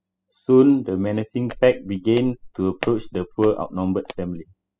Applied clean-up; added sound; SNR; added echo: classical method spectral subtraction.